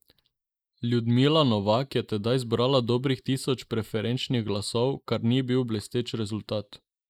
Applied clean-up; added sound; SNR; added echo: neural mask model Resemble Enhance denoiser.